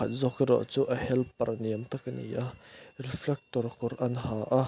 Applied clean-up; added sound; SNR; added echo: none; none; none; none.